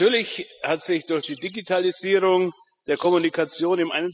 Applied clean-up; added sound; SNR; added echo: classical method spectral subtraction.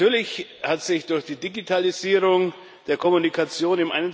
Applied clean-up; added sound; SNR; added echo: none; none; none; none.